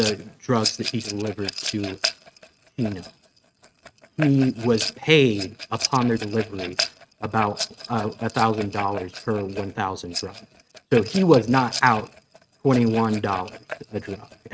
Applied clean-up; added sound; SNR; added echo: neural mask model RNNoise.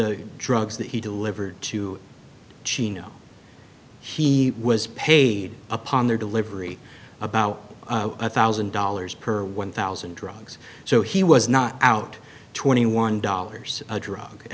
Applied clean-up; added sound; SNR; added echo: none; none; none; none.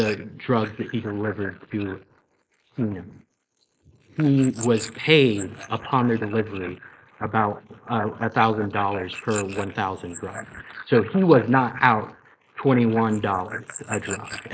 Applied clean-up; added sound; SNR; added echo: neural mask model Resemble Enhance denoiser.